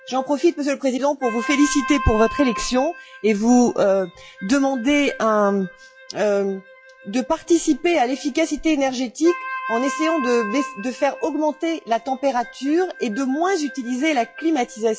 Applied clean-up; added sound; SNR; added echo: classical method log-MMSE.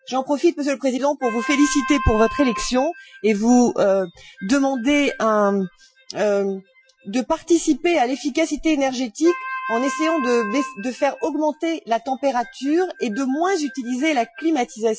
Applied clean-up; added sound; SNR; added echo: classical method Wiener filter.